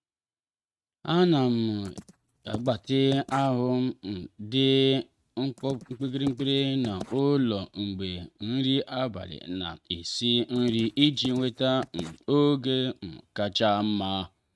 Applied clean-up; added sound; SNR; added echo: neural mask model RNNoise.